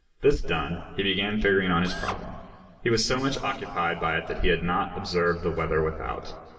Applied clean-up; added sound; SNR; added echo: none; Drill; 12 dB; reverberation time 2.3 s.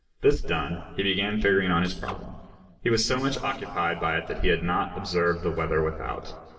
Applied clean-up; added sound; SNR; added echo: neural separator model SepFormer DNS4.